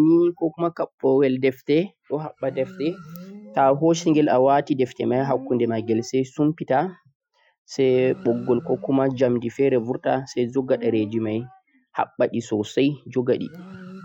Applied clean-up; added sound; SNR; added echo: classical method Wiener filter.